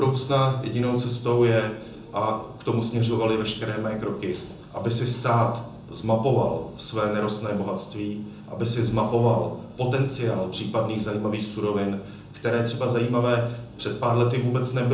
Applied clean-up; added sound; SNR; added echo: none; none; none; reverberation time 0.6 s.